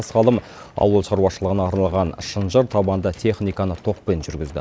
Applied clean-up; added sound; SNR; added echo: none; none; none; none.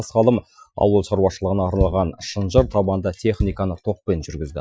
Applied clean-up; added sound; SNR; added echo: classical method Wiener filter.